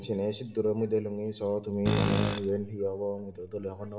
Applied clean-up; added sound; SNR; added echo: none; Tools; 0 dB; reverberation time 2.2 s.